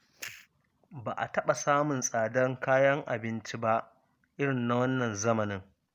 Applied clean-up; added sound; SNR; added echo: none; none; none; none.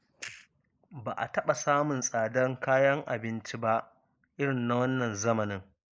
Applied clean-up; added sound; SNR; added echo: neural mask model Resemble Enhance denoiser.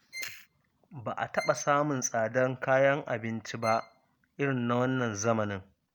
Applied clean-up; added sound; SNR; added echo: none; Bowed string instrument; 18 dB; none.